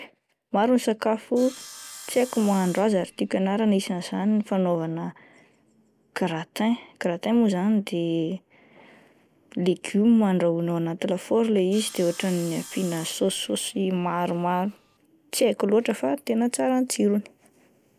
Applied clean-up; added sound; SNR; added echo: none; Sawing; 20 dB; none.